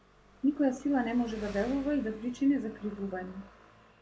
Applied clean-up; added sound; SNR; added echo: none; Engine; 19 dB; none.